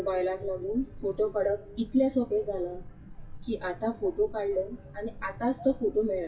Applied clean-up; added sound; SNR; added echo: classical method WPE with log-MMSE.